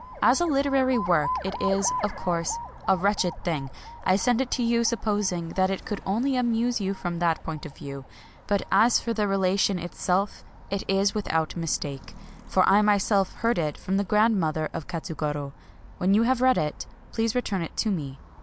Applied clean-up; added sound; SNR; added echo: none; Alarm; 14 dB; none.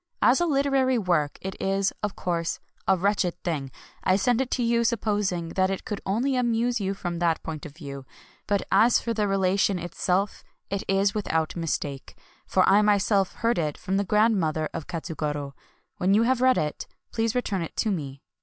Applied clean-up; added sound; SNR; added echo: none; none; none; none.